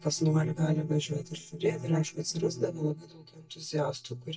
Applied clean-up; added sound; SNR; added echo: neural mask model DeepFilterNet 3.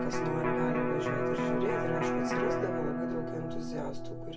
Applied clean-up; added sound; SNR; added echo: none; Electric guitar; -4 dB; reverberation time 0.2 s.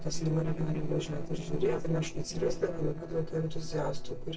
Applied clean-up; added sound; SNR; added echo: neural separator model SepFormer DNS4.